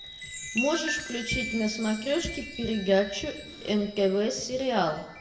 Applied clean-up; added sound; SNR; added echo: none; Chime; 10 dB; reverberation time 0.9 s.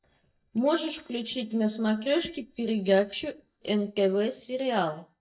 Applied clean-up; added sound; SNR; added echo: neural mask model DeepFilterNet 3.